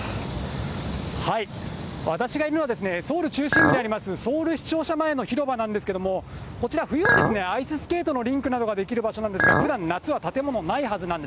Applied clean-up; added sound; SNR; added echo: none; Chink, clink; -2 dB; none.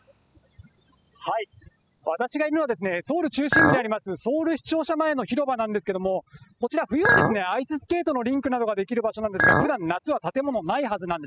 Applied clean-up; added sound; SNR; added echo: classical method spectral subtraction.